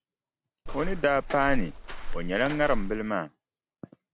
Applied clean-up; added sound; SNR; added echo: none; Walk, footsteps; 0 dB; none.